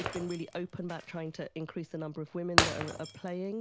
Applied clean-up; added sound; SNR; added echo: none; Shatter; -2 dB; none.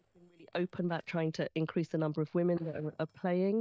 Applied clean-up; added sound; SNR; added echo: neural mask model DeepFilterNet 3.